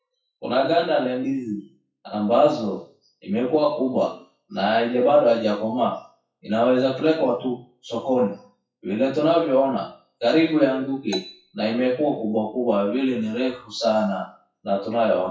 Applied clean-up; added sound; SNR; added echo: classical method WPE with log-MMSE.